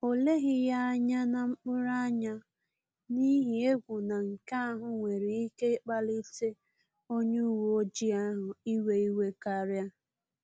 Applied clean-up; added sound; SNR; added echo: none; none; none; none.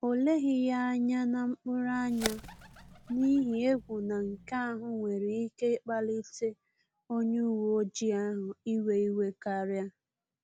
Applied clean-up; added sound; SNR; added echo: none; Bird; 14 dB; none.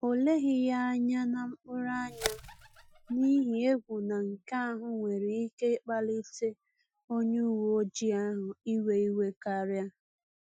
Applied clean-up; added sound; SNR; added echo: classical method Wiener filter.